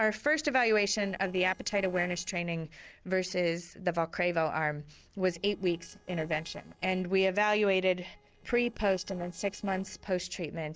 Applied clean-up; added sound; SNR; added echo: neural separator model SepFormer DNS4.